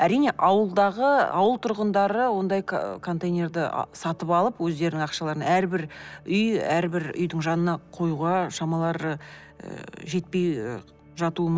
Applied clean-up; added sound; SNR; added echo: none; none; none; none.